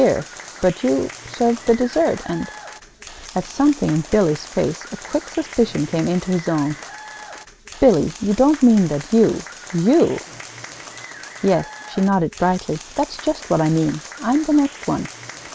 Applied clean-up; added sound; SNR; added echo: none; Applause; 16 dB; none.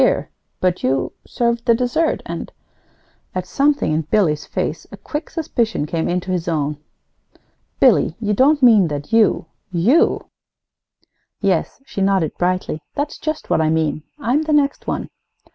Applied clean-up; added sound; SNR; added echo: none; none; none; none.